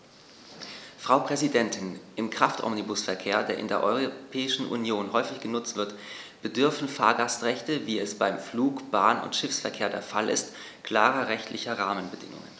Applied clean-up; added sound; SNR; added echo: none; none; none; none.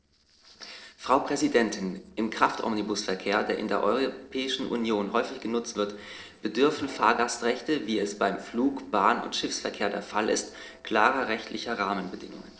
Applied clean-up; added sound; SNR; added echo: neural separator model SepFormer DNS4.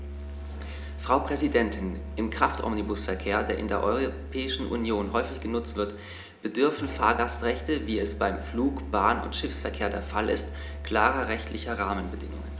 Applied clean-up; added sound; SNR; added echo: none; Musical instrument; 9 dB; reverberation time 0.3 s.